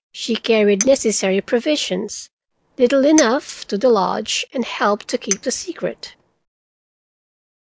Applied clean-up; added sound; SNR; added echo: none; Chink, clink; 14 dB; none.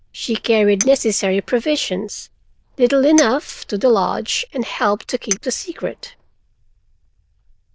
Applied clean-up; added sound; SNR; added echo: neural diffusion model UNIVERSE++.